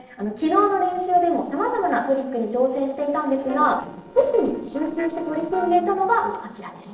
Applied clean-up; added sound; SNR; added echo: neural separator model SepFormer DNS4.